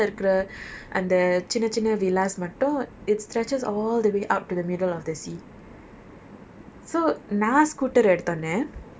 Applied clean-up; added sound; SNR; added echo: none; none; none; none.